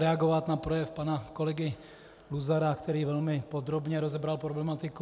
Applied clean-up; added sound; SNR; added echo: none; none; none; none.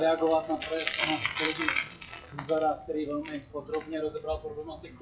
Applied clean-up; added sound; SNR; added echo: classical method WPE with log-MMSE.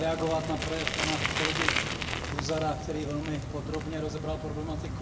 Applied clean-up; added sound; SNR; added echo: none; Bicycle; 0 dB; reverberation time 0.5 s.